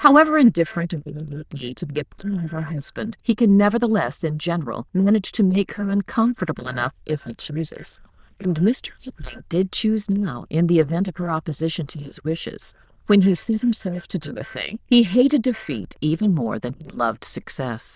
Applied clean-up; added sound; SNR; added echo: neural diffusion model UNIVERSE++.